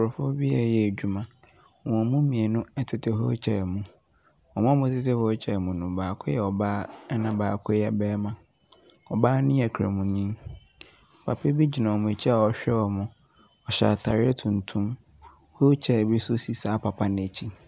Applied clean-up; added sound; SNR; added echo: none; none; none; none.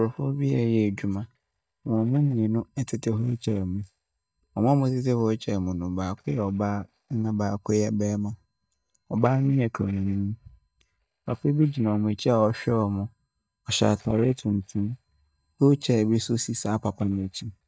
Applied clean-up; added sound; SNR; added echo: neural mask model DeepFilterNet 3.